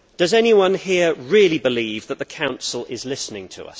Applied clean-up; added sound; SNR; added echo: none; none; none; none.